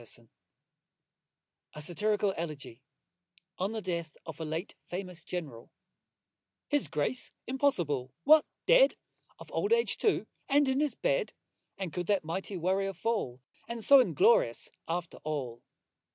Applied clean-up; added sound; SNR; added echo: none; none; none; none.